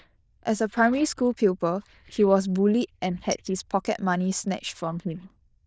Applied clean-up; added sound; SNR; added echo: neural diffusion model UNIVERSE++.